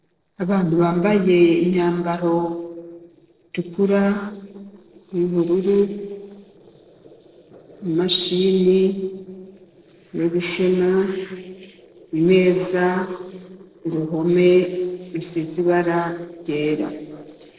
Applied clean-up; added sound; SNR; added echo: neural separator model SepFormer DNS4.